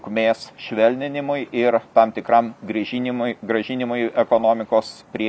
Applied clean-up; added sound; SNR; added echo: none; none; none; none.